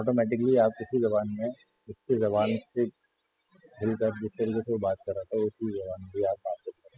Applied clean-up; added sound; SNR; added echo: classical method spectral subtraction.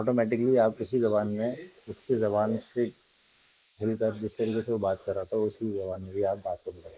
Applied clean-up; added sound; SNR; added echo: neural mask model Resemble Enhance denoiser.